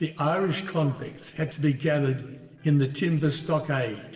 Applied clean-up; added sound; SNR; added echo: neural separator model SepFormer DNS4.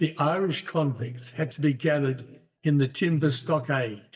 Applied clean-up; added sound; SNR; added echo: neural mask model DeepFilterNet 3.